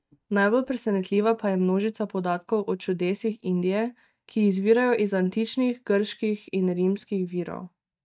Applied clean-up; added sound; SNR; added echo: neural mask model DeepFilterNet 3.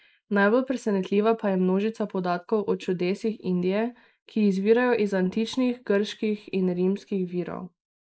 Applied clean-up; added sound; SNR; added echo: neural mask model Resemble Enhance denoiser.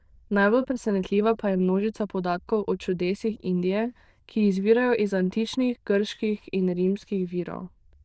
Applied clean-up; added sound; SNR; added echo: neural diffusion model UNIVERSE++.